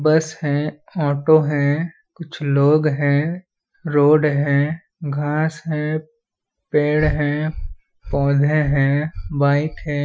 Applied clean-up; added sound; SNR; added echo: classical method Wiener filter.